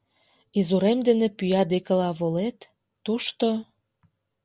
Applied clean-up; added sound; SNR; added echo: none; none; none; none.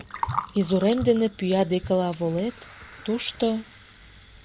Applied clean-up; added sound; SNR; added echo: none; Gurgling; 11 dB; none.